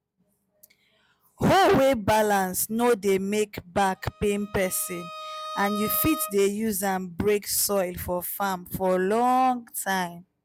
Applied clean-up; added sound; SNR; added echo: none; Bowed string instrument; 13 dB; none.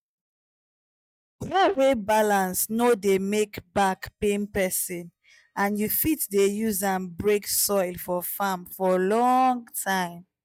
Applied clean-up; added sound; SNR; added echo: neural mask model DeepFilterNet 3.